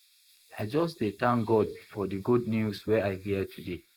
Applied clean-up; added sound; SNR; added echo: neural mask model Resemble Enhance denoiser.